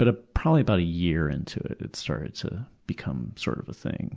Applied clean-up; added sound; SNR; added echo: none; none; none; none.